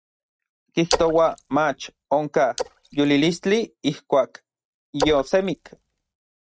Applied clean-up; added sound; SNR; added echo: neural mask model RNNoise.